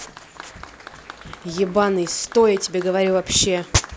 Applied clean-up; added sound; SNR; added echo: none; Applause; 20 dB; none.